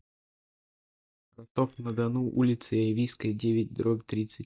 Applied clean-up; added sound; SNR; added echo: neural mask model DeepFilterNet 3.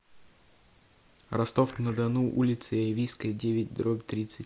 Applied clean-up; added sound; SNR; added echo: neural mask model Resemble Enhance denoiser.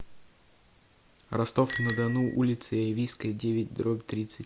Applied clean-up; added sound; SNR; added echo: none; Bicycle bell; 12 dB; none.